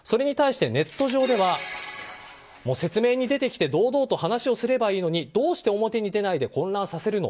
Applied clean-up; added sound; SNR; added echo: none; none; none; none.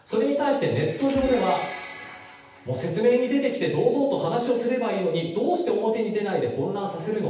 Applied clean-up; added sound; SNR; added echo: none; Gunshot, gunfire; 15 dB; reverberation time 0.9 s.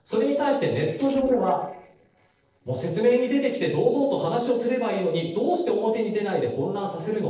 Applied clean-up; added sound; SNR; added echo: neural separator model SepFormer DNS4.